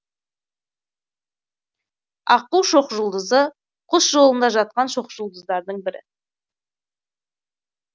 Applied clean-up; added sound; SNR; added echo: none; none; none; none.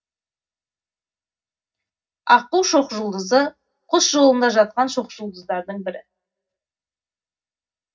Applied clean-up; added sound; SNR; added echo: none; none; none; reverberation time 0.4 s.